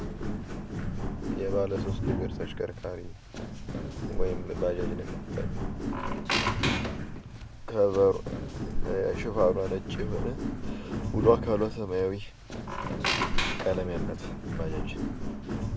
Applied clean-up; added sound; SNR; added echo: none; Walk, footsteps + Squeak; 0 dB; none.